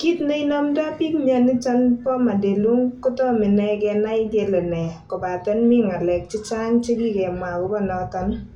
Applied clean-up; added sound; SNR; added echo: none; none; none; reverberation time 0.3 s.